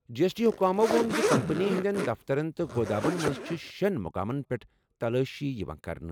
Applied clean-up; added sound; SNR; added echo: none; Zipper (clothing); 3 dB; none.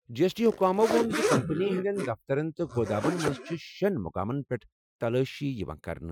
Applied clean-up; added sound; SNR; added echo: classical method Wiener filter.